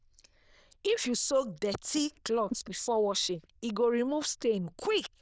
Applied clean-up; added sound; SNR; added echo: neural diffusion model UNIVERSE++.